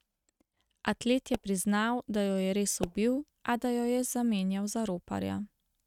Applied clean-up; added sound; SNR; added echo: neural mask model RNNoise.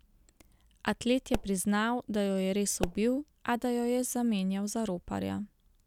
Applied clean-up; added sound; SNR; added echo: none; Explosion; 10 dB; none.